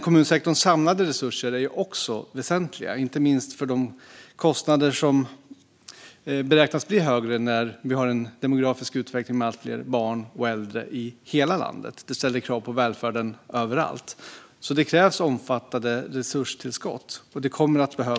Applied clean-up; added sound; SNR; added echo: none; none; none; none.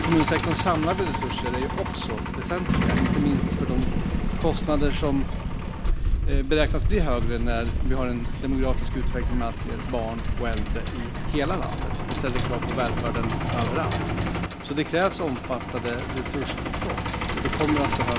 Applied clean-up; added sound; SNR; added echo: none; Truck; -3 dB; none.